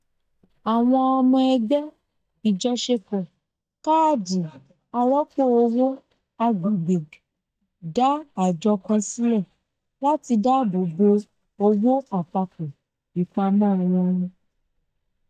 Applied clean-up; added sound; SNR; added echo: neural mask model DeepFilterNet 3.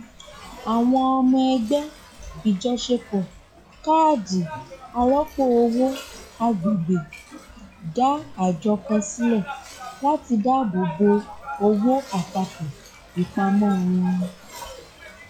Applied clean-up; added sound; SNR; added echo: classical method log-MMSE.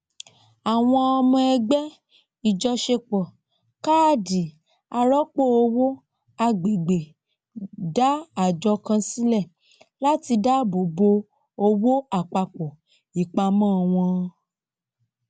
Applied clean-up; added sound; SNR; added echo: none; none; none; none.